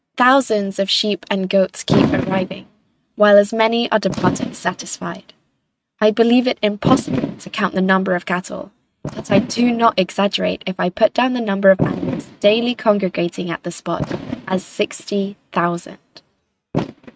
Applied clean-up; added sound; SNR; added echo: neural mask model RNNoise.